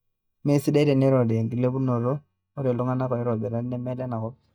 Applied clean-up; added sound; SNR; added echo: neural mask model DeepFilterNet 3.